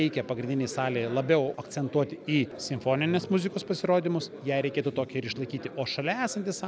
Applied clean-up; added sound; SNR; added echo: none; none; none; none.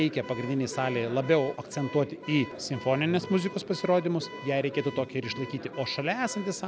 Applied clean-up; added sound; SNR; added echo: none; Alarm / Car; 17 dB; none.